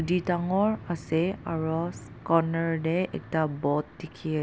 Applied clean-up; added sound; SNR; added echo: none; none; none; none.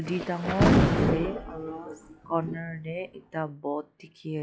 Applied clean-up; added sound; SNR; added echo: classical method log-MMSE.